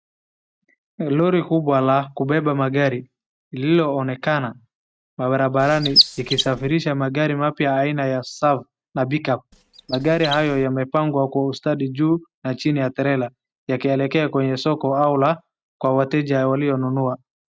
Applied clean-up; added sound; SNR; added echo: neural mask model RNNoise.